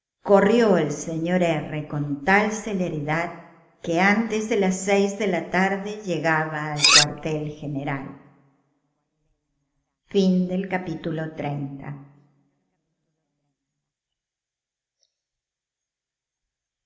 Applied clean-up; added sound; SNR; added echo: none; Cutlery, silverware; -4 dB; reverberation time 0.8 s.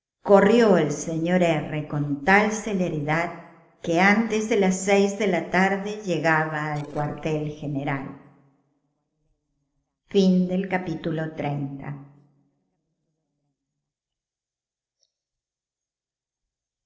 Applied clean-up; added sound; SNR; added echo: neural separator model SepFormer DNS4.